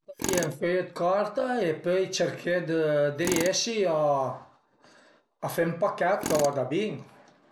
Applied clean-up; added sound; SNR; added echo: none; Tools; 12 dB; none.